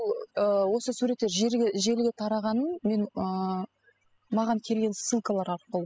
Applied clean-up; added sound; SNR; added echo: classical method spectral subtraction.